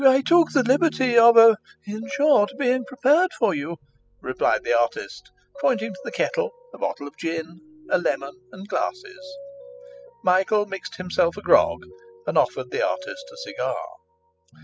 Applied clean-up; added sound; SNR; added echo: classical method spectral subtraction.